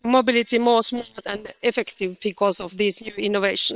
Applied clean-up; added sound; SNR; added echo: neural separator model SepFormer WHAM!.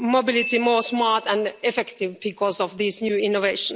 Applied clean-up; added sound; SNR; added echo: none; Glockenspiel; 15 dB; none.